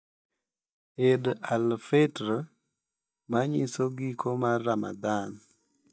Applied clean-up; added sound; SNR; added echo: neural mask model DeepFilterNet 3.